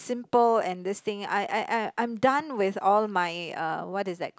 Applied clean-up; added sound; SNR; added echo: none; none; none; none.